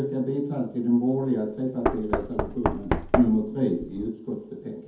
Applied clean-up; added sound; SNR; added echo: none; Knock; 3 dB; reverberation time 0.5 s.